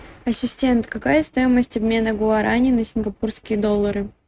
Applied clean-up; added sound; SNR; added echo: neural mask model RNNoise.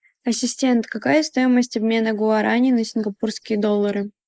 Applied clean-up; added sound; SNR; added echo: neural mask model Resemble Enhance denoiser.